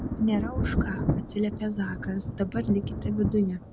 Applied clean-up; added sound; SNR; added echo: none; Thunder; 2 dB; none.